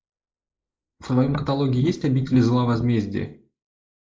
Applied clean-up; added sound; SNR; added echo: neural mask model Resemble Enhance denoiser.